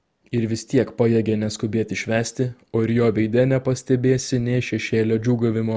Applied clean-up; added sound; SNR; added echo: none; none; none; none.